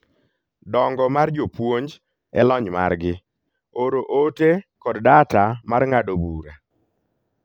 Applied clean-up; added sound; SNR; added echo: none; none; none; none.